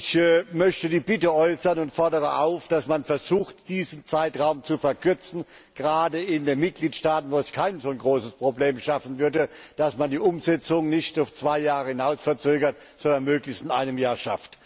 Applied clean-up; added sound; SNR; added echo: none; none; none; none.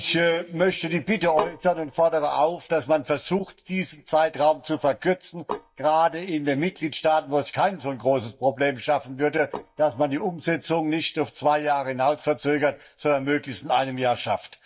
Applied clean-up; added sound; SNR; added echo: neural mask model DeepFilterNet 3.